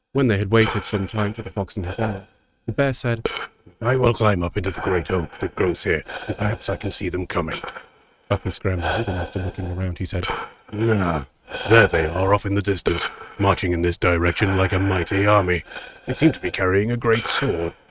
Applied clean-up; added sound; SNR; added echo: neural mask model RNNoise.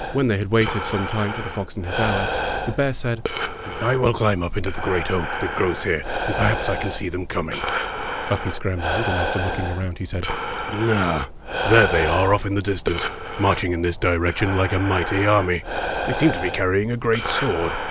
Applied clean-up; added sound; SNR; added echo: none; Breathing; 5 dB; none.